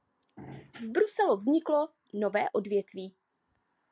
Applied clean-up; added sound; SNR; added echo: none; none; none; none.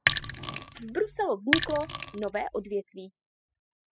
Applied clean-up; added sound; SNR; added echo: classical method spectral subtraction.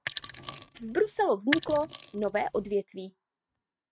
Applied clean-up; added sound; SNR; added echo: neural mask model RNNoise.